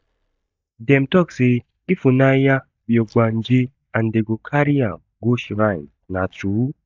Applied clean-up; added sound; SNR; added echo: neural mask model DeepFilterNet 3.